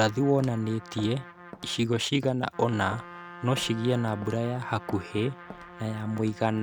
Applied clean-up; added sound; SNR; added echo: none; Trumpet + Walk, footsteps; 16 dB; none.